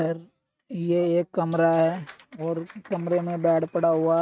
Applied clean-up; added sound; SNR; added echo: neural mask model RNNoise.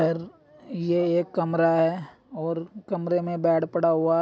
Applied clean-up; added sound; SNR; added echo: none; none; none; none.